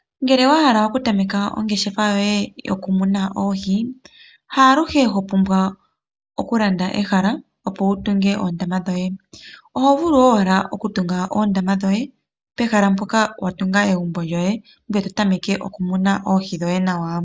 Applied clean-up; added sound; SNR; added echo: none; none; none; none.